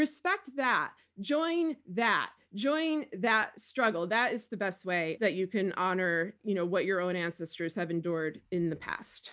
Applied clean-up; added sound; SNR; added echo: none; none; none; none.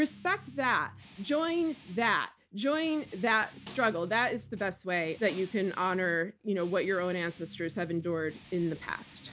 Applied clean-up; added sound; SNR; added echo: none; Snare drum + Guitar; 20 dB; none.